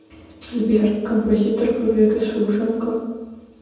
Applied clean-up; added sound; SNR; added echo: none; none; none; reverberation time 1.1 s.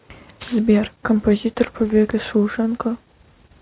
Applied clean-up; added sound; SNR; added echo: none; none; none; none.